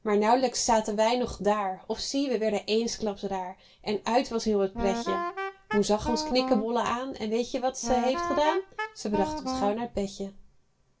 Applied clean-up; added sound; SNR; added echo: none; Wind instrument, woodwind instrument; 5 dB; reverberation time 0.2 s.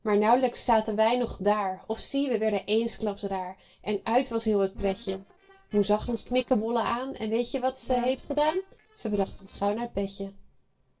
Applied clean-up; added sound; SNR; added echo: neural separator model SepFormer DNS4.